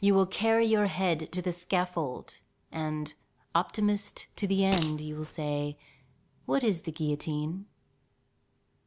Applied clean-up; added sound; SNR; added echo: none; Fart; 10 dB; none.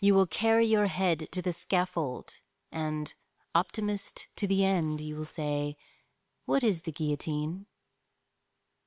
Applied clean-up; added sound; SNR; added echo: neural separator model SepFormer WHAM!.